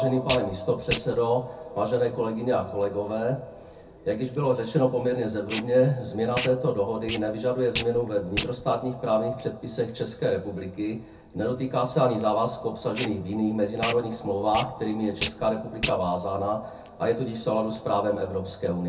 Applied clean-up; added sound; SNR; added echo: none; Packing tape, duct tape; 12 dB; reverberation time 0.3 s.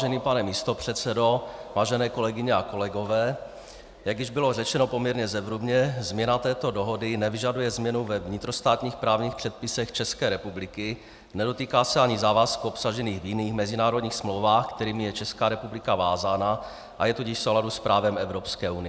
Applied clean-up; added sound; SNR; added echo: none; none; none; none.